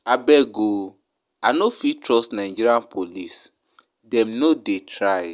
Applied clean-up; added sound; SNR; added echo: none; none; none; none.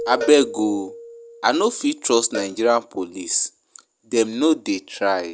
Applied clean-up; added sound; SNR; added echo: none; Cowbell + Keyboard (musical); 14 dB; none.